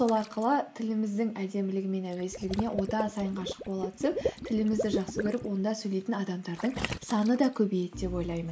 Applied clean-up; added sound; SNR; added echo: none; Water / Liquid; 9 dB; none.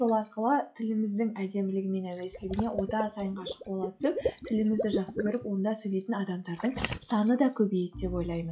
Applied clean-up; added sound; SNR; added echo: classical method log-MMSE.